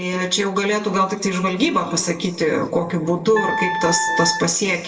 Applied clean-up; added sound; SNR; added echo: none; Wind instrument, woodwind instrument; 4 dB; reverberation time 1.6 s.